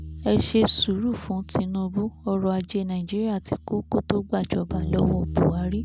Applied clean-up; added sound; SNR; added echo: none; Bass guitar; 12 dB; none.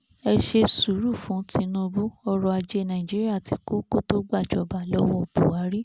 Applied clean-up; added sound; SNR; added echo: none; none; none; none.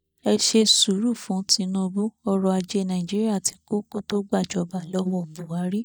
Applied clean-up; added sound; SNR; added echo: neural mask model DeepFilterNet 3.